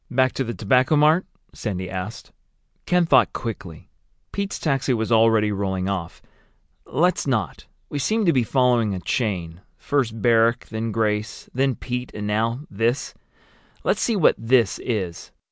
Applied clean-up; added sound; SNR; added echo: none; none; none; none.